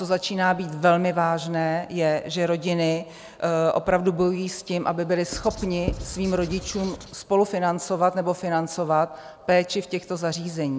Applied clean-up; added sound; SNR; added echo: none; Writing; 11 dB; none.